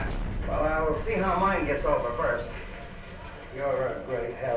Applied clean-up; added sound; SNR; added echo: none; Explosion; 7 dB; reverberation time 0.3 s.